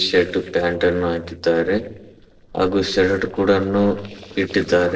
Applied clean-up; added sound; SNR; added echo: neural separator model SepFormer DNS4.